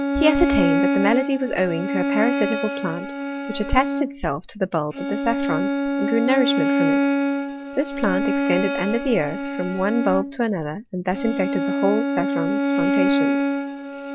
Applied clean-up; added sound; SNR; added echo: none; Bowed string instrument; -1 dB; none.